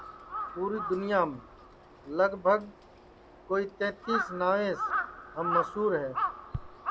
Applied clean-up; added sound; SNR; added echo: none; Crow; 5 dB; none.